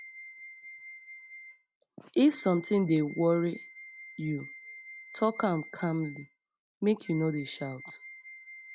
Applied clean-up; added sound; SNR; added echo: none; Wind instrument, woodwind instrument; 17 dB; none.